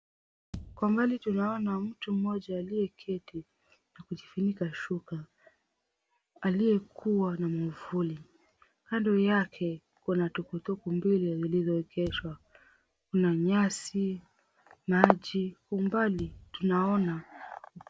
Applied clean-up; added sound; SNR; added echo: none; Bass drum; 18 dB; none.